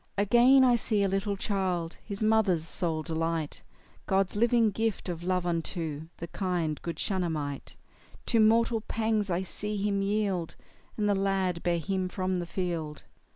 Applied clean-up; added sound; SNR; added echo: none; none; none; none.